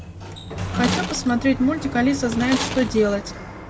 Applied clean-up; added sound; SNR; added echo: none; Tools + Sliding door; 6 dB; none.